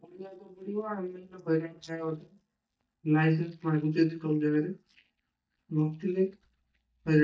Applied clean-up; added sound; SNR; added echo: neural mask model DeepFilterNet 3.